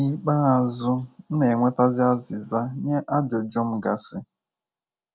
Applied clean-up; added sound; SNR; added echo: none; none; none; none.